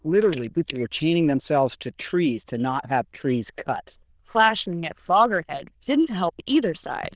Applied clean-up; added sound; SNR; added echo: neural diffusion model UNIVERSE++.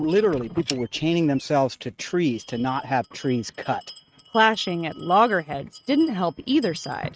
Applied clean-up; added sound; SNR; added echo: neural mask model RNNoise.